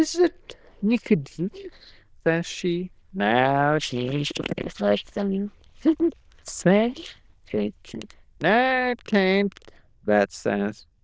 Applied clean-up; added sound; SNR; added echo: neural diffusion model UNIVERSE++.